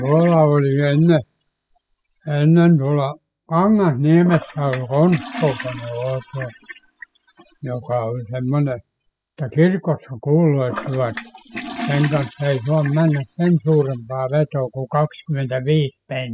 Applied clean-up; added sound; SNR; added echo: classical method spectral subtraction.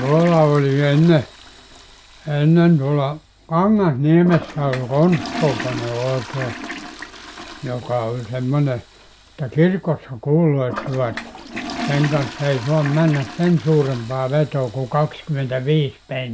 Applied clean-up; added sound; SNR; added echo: none; Toilet flush; 14 dB; none.